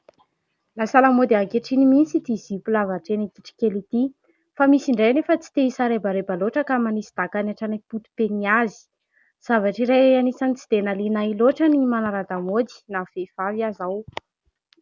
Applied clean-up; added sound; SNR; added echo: none; none; none; none.